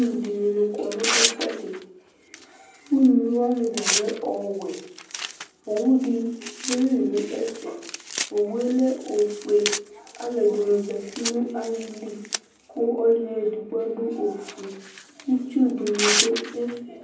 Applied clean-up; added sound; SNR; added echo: none; Tearing; 7 dB; reverberation time 0.6 s.